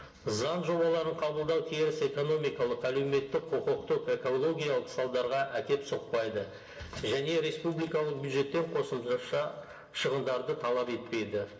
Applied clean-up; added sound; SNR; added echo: none; none; none; reverberation time 0.7 s.